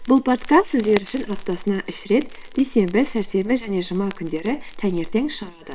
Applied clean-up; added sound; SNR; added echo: neural separator model SepFormer WHAM!.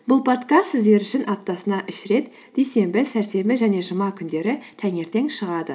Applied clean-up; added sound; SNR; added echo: none; none; none; none.